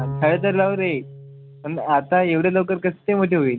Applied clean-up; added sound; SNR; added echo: none; Bowed string instrument; 14 dB; none.